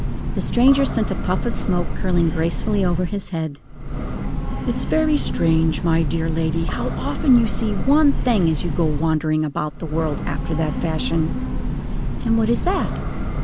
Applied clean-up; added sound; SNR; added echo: none; Train / Breathing; 1 dB; none.